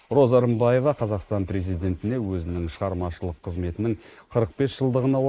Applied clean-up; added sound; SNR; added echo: neural mask model Resemble Enhance denoiser.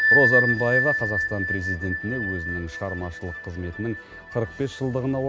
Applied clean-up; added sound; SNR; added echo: none; Bell; -1 dB; none.